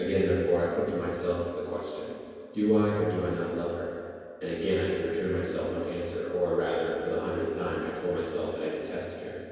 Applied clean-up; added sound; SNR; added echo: none; none; none; reverberation time 2.2 s.